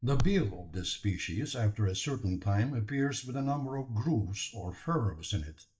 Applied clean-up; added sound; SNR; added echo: neural mask model DeepFilterNet 3.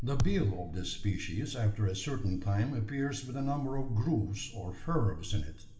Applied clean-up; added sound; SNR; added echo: none; Thump, thud; 10 dB; reverberation time 1.7 s.